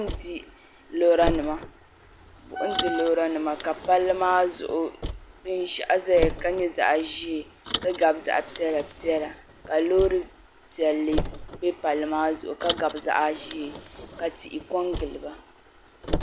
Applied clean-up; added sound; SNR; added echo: none; Car + Wind instrument, woodwind instrument; 9 dB; none.